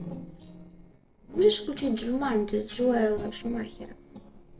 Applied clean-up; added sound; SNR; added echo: neural separator model SepFormer DNS4.